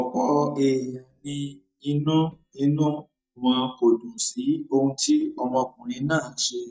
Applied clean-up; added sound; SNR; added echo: neural mask model DeepFilterNet 3.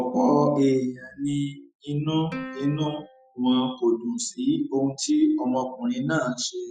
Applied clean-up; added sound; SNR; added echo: classical method Wiener filter.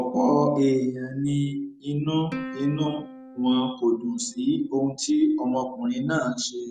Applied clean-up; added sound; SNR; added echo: none; Plucked string instrument; 19 dB; none.